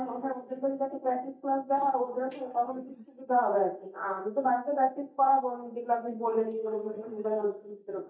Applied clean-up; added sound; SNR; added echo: neural mask model DeepFilterNet 3.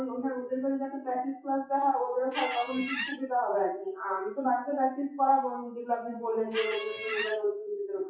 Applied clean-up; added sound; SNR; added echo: classical method WPE with log-MMSE.